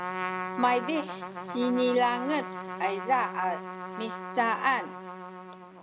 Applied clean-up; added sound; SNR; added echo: none; Trumpet; 7 dB; none.